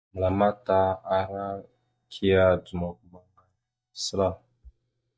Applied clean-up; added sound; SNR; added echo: neural mask model DeepFilterNet 3.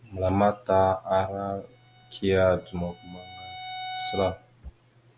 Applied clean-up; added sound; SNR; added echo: none; Bowed string instrument; 13 dB; none.